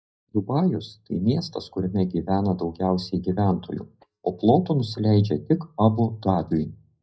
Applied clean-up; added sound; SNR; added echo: neural mask model DeepFilterNet 3.